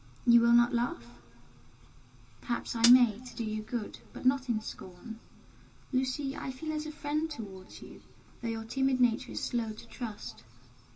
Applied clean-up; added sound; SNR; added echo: none; Hi-hat; 6 dB; reverberation time 2.7 s.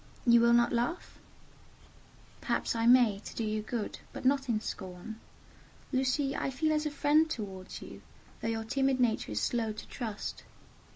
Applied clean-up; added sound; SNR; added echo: none; none; none; none.